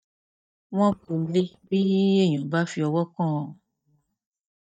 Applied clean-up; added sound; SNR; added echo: neural mask model DeepFilterNet 3.